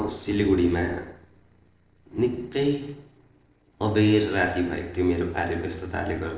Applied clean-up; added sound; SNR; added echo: neural separator model SepFormer DNS4.